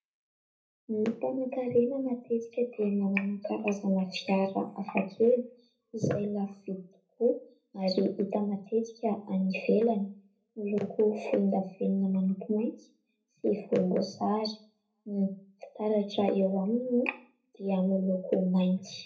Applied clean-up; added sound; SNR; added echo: none; none; none; reverberation time 0.3 s.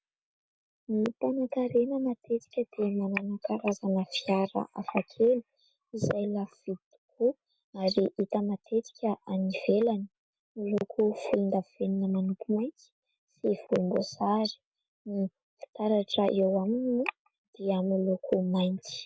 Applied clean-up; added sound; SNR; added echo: none; none; none; none.